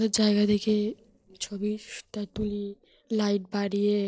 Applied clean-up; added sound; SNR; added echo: neural separator model SepFormer DNS4.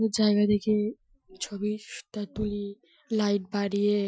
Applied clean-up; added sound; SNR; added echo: classical method Wiener filter.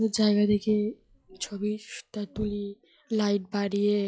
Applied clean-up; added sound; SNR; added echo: classical method log-MMSE.